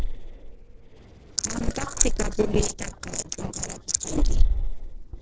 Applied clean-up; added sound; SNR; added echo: neural separator model SepFormer DNS4.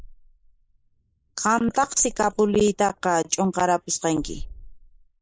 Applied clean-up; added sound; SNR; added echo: neural mask model Resemble Enhance denoiser.